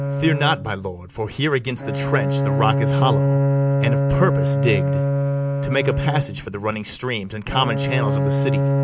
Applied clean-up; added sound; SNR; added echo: none; Bowed string instrument; -2 dB; none.